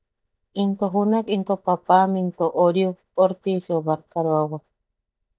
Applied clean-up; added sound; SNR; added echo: neural mask model DeepFilterNet 3.